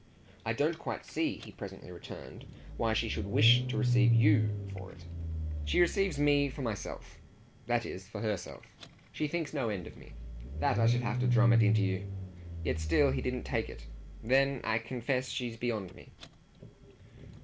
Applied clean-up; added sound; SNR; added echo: none; Engine starting / Car; 0 dB; none.